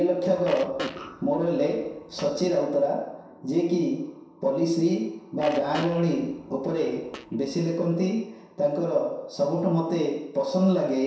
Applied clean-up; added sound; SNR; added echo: none; Fart; 15 dB; reverberation time 0.7 s.